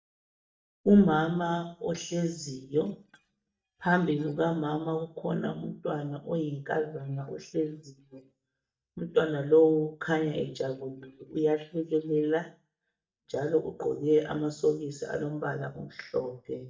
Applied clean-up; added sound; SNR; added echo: neural mask model DeepFilterNet 3.